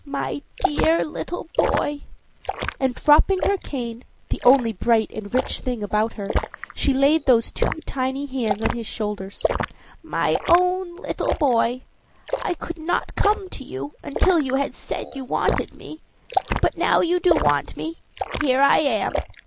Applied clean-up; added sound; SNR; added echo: neural mask model Resemble Enhance denoiser.